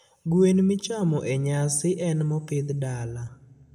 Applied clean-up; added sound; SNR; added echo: none; none; none; reverberation time 0.8 s.